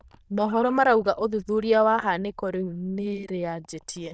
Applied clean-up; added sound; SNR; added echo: neural diffusion model UNIVERSE++.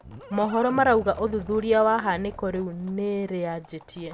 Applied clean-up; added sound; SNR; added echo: none; Livestock, farm animals, working animals; 18 dB; none.